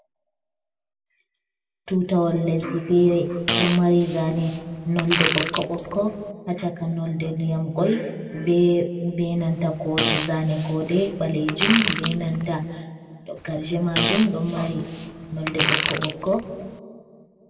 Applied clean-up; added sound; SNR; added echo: none; Fart; 2 dB; reverberation time 2.0 s.